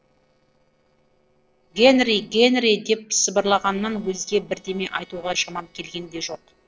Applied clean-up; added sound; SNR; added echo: neural separator model SepFormer DNS4.